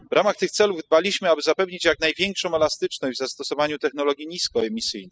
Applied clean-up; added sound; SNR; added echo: classical method spectral subtraction.